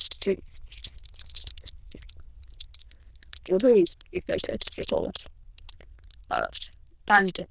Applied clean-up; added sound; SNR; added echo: neural diffusion model UNIVERSE++.